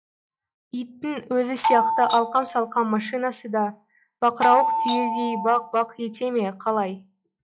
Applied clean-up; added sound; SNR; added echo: classical method log-MMSE.